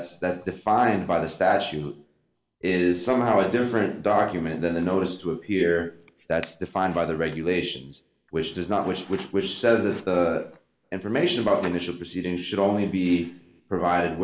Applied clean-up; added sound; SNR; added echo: none; none; none; none.